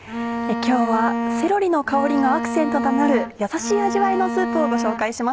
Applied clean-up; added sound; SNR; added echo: none; Bowed string instrument; 3 dB; none.